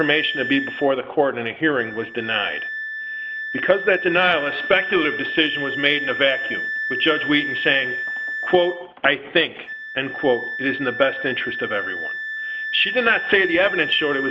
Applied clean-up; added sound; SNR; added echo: none; Wind instrument, woodwind instrument; 6 dB; none.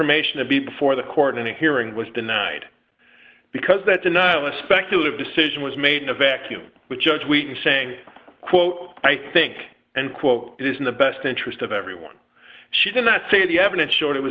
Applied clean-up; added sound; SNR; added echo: none; none; none; none.